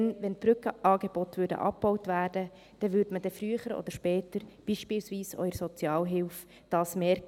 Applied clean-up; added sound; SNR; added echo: none; none; none; none.